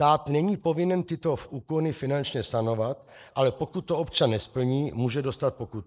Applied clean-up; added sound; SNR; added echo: neural mask model Resemble Enhance denoiser.